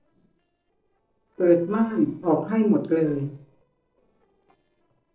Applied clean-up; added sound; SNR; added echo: neural separator model SepFormer DNS4.